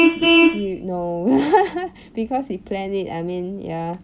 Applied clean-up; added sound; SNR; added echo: none; Vehicle horn, car horn, honking; -1 dB; none.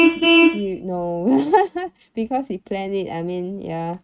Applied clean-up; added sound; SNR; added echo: neural mask model RNNoise.